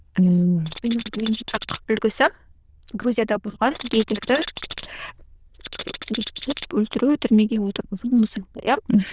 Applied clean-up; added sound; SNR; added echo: neural diffusion model UNIVERSE++.